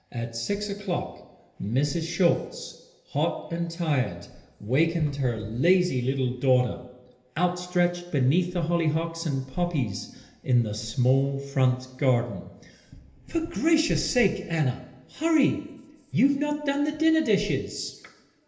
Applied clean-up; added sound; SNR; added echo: none; none; none; reverberation time 1.4 s.